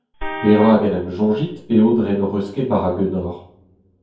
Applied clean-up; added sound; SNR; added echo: none; Vehicle horn, car horn, honking; 13 dB; reverberation time 0.6 s.